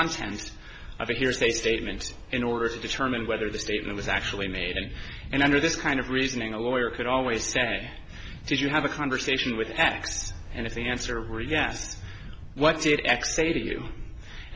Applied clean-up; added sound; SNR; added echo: none; Ocean; 12 dB; none.